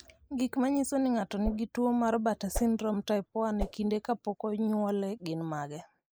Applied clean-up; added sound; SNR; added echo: neural mask model Resemble Enhance denoiser.